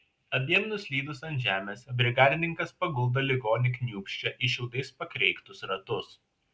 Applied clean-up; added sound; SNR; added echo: none; none; none; none.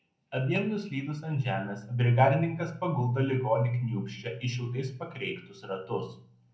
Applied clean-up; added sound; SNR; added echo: none; none; none; reverberation time 0.6 s.